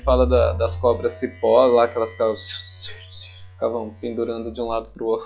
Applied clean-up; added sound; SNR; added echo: classical method log-MMSE.